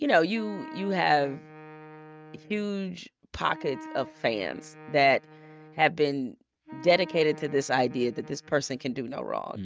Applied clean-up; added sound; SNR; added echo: neural mask model RNNoise.